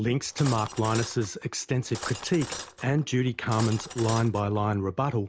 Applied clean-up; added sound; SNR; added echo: none; Cutlery, silverware; 13 dB; none.